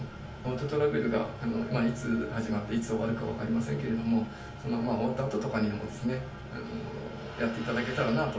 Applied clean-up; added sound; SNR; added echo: none; none; none; reverberation time 0.2 s.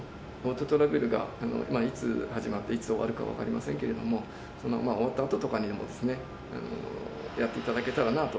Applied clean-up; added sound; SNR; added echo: none; none; none; none.